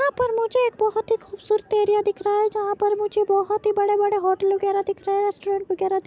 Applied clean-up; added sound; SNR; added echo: none; none; none; none.